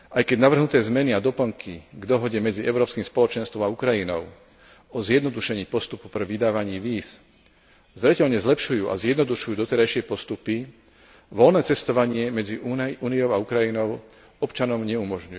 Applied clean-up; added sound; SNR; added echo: none; none; none; none.